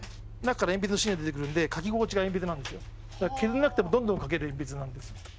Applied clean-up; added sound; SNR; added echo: none; Motor vehicle (road); 12 dB; none.